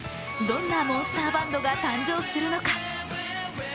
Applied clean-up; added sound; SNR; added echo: none; Wind instrument, woodwind instrument; 8 dB; none.